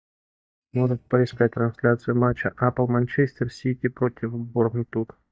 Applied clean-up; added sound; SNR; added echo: neural mask model DeepFilterNet 3.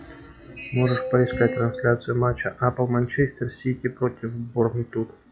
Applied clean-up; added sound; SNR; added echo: classical method log-MMSE.